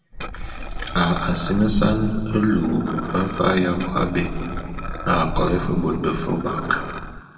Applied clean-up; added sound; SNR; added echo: none; Liquid; 7 dB; reverberation time 2.1 s.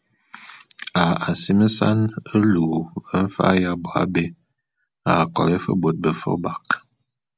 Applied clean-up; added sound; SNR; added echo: none; none; none; none.